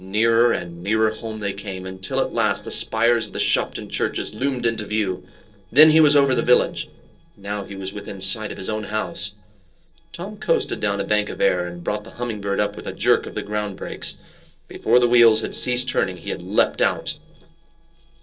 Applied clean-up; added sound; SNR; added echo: neural separator model SepFormer DNS4.